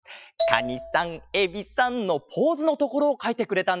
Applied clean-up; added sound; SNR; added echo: classical method Wiener filter.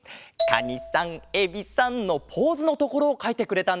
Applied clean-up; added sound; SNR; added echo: none; Marimba, xylophone; 8 dB; none.